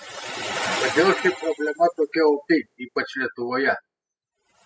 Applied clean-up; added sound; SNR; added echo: classical method spectral subtraction.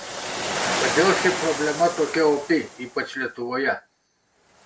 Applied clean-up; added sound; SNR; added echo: none; Waves, surf; 5 dB; none.